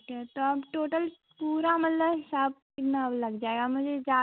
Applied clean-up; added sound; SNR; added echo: none; none; none; none.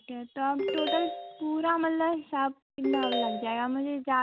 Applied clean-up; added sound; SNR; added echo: none; Ringtone; 4 dB; none.